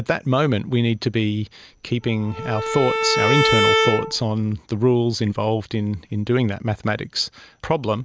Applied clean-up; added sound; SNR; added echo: none; Bowed string instrument; 0 dB; none.